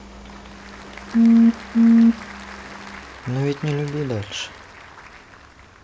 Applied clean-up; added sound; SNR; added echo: none; Applause / Crowd; 20 dB; none.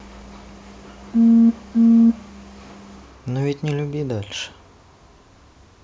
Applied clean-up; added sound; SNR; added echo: none; none; none; none.